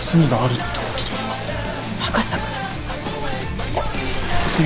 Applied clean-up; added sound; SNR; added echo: none; Waves, surf; 5 dB; none.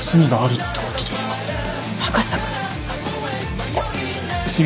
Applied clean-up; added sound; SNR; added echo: none; none; none; none.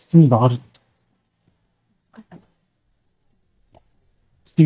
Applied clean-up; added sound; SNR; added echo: neural mask model DeepFilterNet 3.